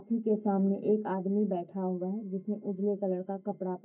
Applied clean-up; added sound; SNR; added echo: neural mask model DeepFilterNet 3.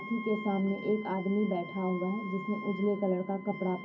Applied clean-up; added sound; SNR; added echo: none; Wind instrument, woodwind instrument; 13 dB; reverberation time 0.3 s.